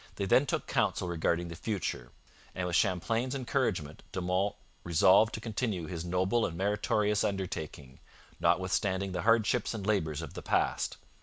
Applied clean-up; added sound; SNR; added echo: none; none; none; none.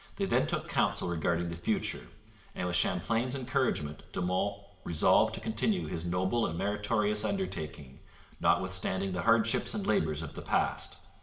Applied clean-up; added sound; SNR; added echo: none; none; none; reverberation time 1.5 s.